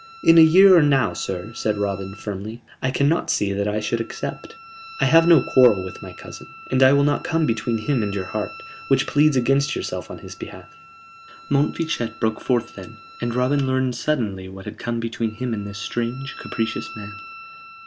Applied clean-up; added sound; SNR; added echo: none; Wind instrument, woodwind instrument; 19 dB; none.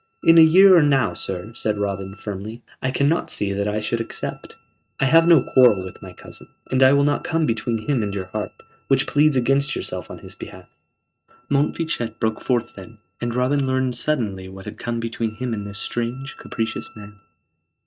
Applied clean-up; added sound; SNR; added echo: neural mask model RNNoise.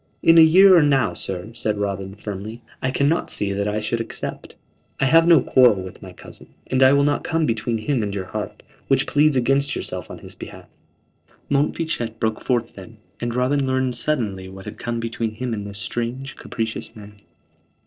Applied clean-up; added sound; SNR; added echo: neural separator model SepFormer DNS4.